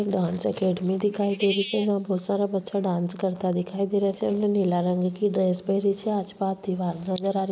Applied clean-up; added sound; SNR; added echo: neural mask model Resemble Enhance denoiser.